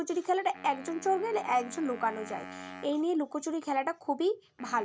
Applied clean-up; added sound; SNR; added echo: none; Wind instrument, woodwind instrument; 17 dB; none.